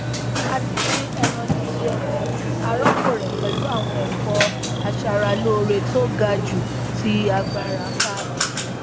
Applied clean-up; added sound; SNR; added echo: none; Burping, eructation; -2 dB; none.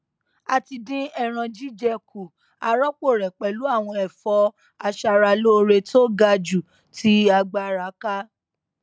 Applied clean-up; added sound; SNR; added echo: none; none; none; none.